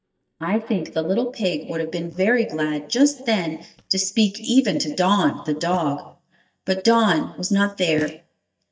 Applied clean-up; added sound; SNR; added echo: neural mask model DeepFilterNet 3.